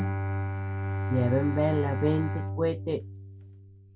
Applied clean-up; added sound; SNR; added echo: none; Bowed string instrument; 1 dB; none.